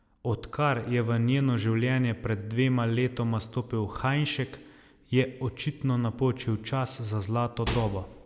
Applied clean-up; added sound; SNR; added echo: none; Microwave oven; 6 dB; none.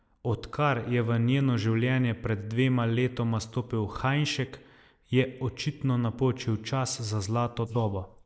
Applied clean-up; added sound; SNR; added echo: neural mask model Resemble Enhance denoiser.